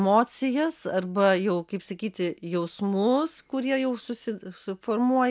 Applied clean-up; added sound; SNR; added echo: none; none; none; none.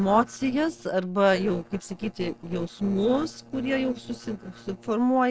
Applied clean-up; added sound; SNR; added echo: neural separator model SepFormer DNS4.